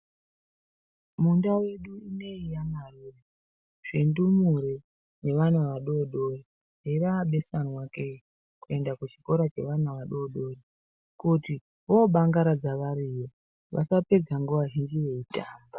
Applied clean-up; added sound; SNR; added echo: none; none; none; none.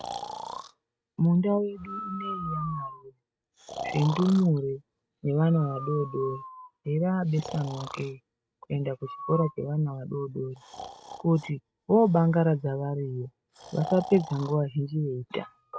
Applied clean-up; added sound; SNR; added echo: neural mask model RNNoise.